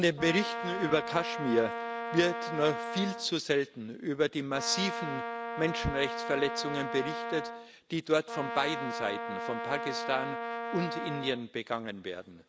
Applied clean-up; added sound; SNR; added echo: none; Brass instrument; 5 dB; none.